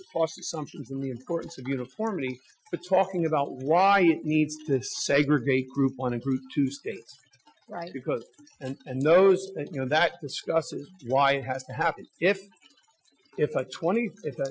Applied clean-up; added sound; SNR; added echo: classical method Wiener filter.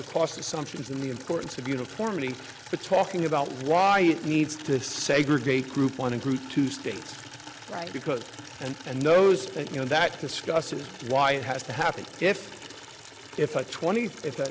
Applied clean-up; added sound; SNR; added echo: none; Water tap, faucet / Liquid; 16 dB; none.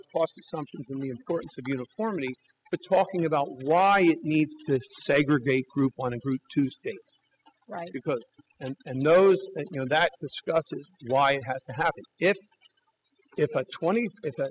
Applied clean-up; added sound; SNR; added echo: classical method spectral subtraction.